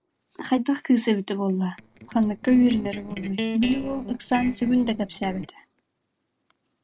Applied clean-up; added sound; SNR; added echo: neural separator model SepFormer DNS4.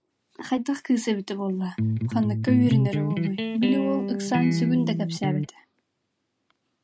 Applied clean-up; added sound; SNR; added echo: none; Electric guitar; -1 dB; none.